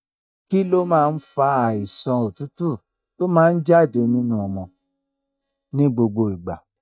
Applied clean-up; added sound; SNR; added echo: neural mask model DeepFilterNet 3.